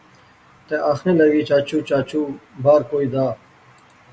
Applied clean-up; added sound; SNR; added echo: none; none; none; none.